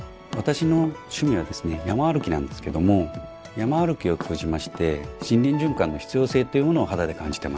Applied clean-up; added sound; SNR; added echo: none; Tap; 19 dB; none.